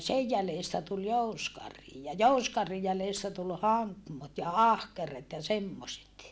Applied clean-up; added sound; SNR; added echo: none; none; none; none.